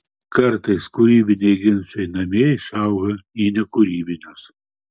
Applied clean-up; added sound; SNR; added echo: none; none; none; none.